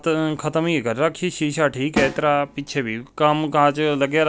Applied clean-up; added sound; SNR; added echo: none; Snare drum; 11 dB; none.